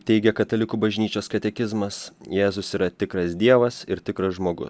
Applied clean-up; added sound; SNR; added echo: none; none; none; none.